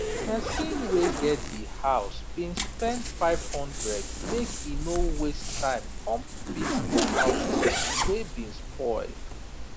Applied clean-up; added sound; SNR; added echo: none; Zipper (clothing); -3 dB; none.